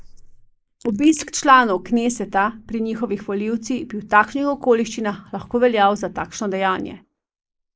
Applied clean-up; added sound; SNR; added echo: neural mask model Resemble Enhance denoiser.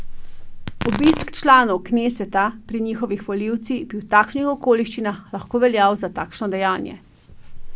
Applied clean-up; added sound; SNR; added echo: none; Tearing; 17 dB; none.